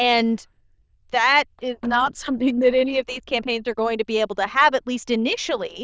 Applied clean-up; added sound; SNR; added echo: neural diffusion model UNIVERSE++.